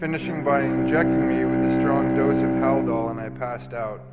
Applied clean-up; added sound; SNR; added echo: none; Bowed string instrument; -4 dB; none.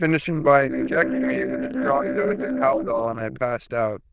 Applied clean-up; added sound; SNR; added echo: neural diffusion model UNIVERSE++.